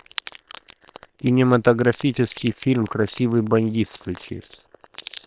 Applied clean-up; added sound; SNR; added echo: neural separator model SepFormer WHAM!.